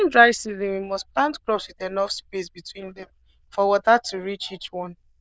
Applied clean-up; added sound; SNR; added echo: neural diffusion model UNIVERSE++.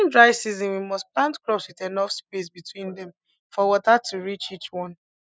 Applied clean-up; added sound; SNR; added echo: neural mask model Resemble Enhance denoiser.